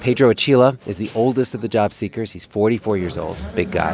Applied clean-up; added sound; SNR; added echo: none; none; none; none.